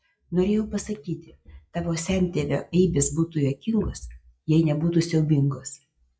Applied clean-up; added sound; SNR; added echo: classical method log-MMSE.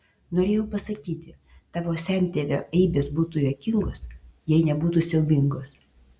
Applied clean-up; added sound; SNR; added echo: none; none; none; none.